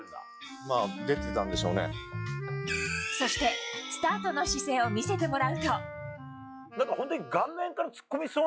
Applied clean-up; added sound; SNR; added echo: classical method log-MMSE.